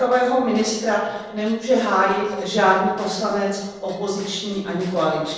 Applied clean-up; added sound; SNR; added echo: neural separator model SepFormer DNS4.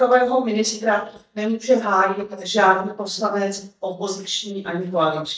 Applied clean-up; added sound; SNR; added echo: neural mask model DeepFilterNet 3.